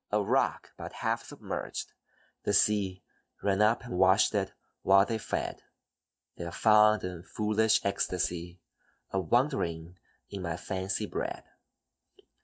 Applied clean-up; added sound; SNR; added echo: neural mask model DeepFilterNet 3.